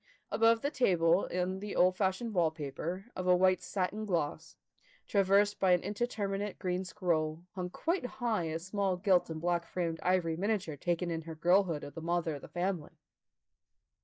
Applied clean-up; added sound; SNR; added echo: neural mask model DeepFilterNet 3.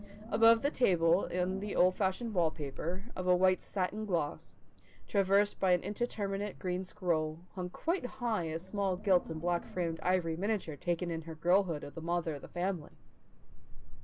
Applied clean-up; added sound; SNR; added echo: none; Wind; 8 dB; none.